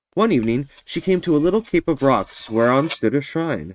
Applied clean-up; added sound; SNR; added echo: neural mask model RNNoise.